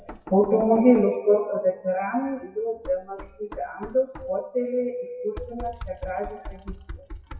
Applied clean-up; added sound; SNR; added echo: classical method WPE with log-MMSE.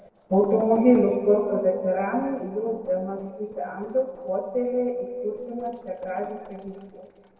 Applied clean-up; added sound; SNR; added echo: neural separator model SepFormer DNS4.